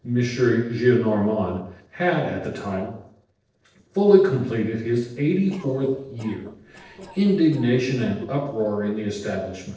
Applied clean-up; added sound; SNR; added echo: neural separator model SepFormer DNS4.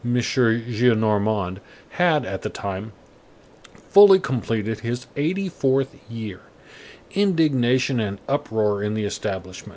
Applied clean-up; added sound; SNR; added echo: none; none; none; none.